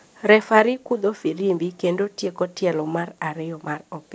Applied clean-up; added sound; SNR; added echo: none; none; none; none.